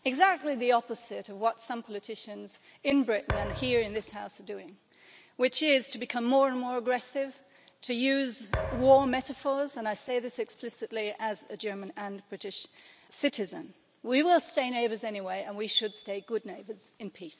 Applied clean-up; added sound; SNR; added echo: none; Thump, thud; 6 dB; none.